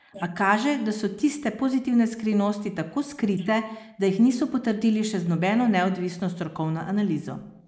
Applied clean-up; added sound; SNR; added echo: neural mask model Resemble Enhance denoiser.